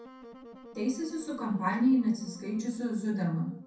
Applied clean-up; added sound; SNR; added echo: none; Wind instrument, woodwind instrument; 19 dB; reverberation time 0.6 s.